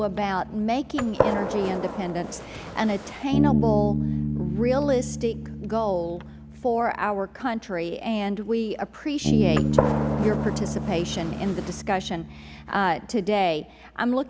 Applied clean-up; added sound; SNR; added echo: none; Bass guitar + Gunshot, gunfire; 2 dB; none.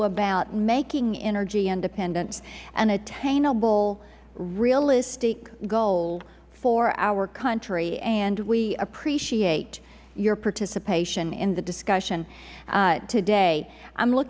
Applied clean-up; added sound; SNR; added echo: none; none; none; none.